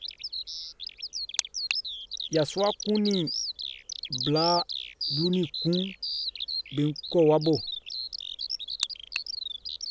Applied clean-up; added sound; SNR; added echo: none; Bird vocalization, bird call, bird song; 5 dB; none.